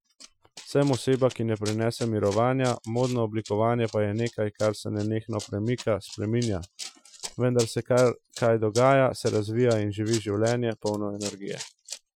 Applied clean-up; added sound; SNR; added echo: classical method Wiener filter.